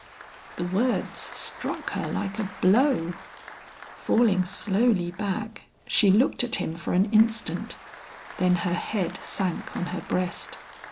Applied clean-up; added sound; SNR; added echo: none; Applause; 18 dB; none.